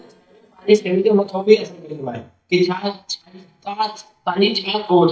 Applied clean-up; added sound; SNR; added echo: neural mask model DeepFilterNet 3.